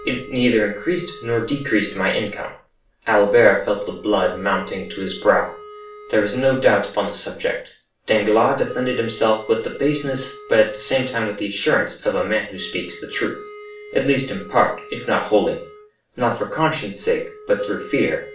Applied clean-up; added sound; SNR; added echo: none; Wind instrument, woodwind instrument; 19 dB; reverberation time 0.4 s.